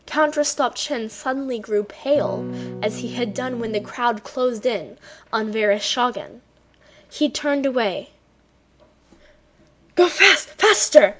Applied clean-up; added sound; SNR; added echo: none; Electric guitar / Strum; 10 dB; none.